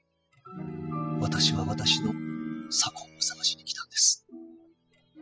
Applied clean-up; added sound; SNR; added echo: classical method spectral subtraction.